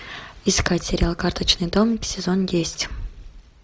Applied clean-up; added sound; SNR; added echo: none; none; none; none.